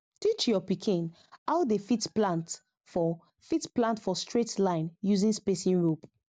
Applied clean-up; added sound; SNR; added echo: none; none; none; none.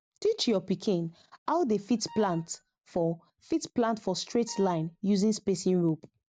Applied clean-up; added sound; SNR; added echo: none; Wind instrument, woodwind instrument; 20 dB; none.